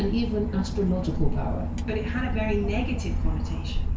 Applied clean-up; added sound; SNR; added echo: none; Engine / Boat, Water vehicle; -3 dB; reverberation time 0.4 s.